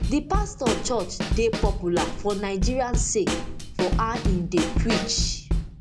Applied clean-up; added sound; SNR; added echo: none; Snare drum / Drum kit; -1 dB; none.